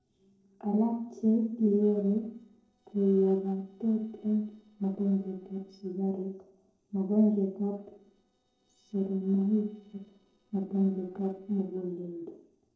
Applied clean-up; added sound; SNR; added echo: neural separator model SepFormer DNS4.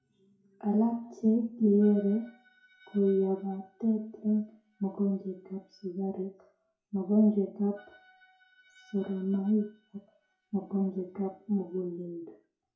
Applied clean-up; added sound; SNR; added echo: classical method WPE with log-MMSE.